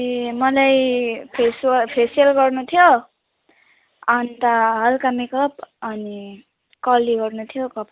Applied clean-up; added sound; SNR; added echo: none; none; none; none.